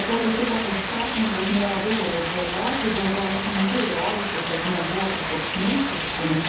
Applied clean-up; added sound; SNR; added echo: none; Rain; 1 dB; reverberation time 1.0 s.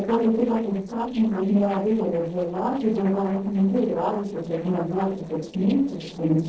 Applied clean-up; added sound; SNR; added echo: neural separator model SepFormer DNS4.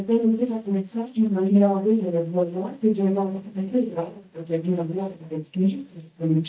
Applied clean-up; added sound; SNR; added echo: neural mask model DeepFilterNet 3.